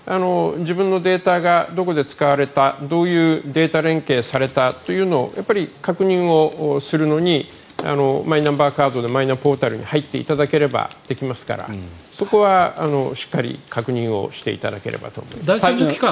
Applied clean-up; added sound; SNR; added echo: none; none; none; none.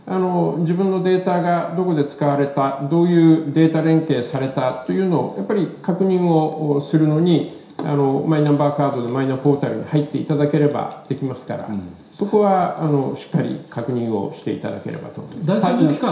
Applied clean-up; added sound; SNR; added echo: none; none; none; reverberation time 0.7 s.